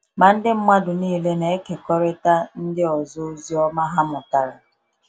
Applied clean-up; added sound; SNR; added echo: none; none; none; none.